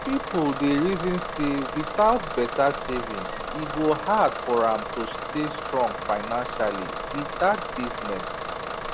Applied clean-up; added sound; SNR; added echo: none; Bus / Engine; 6 dB; none.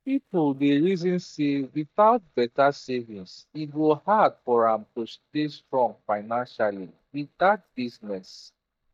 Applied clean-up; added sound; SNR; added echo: neural mask model DeepFilterNet 3.